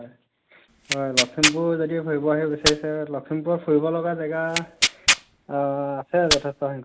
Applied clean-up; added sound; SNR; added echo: none; Tearing; 1 dB; none.